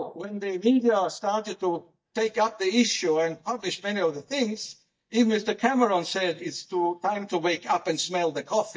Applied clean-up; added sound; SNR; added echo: neural mask model DeepFilterNet 3.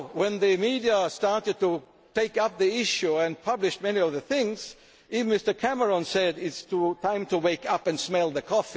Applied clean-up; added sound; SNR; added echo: none; none; none; none.